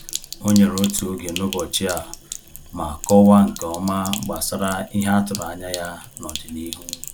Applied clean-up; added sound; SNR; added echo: none; Sink (filling or washing); 13 dB; none.